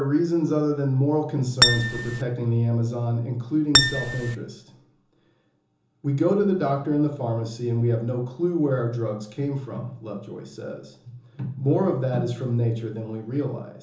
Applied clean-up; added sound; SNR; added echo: none; Acoustic guitar; -3 dB; reverberation time 0.6 s.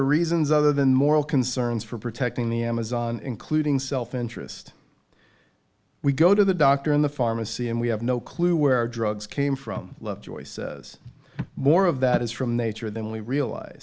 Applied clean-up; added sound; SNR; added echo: none; none; none; none.